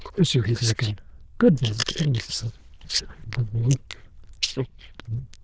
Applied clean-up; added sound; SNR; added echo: neural diffusion model UNIVERSE++.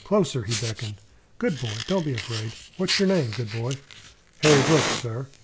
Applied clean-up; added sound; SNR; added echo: none; Fire; 6 dB; none.